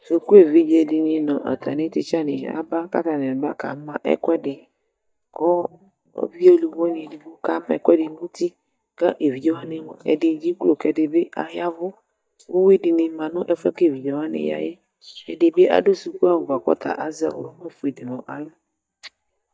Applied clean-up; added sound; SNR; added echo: neural mask model DeepFilterNet 3.